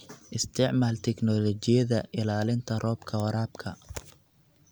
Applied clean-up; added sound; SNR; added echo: none; none; none; none.